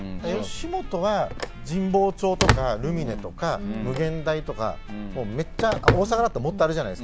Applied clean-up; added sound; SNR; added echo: none; Telephone; 4 dB; none.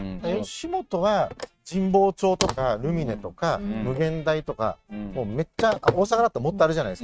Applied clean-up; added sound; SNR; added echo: neural mask model RNNoise.